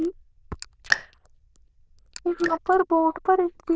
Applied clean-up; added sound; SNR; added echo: neural diffusion model UNIVERSE++.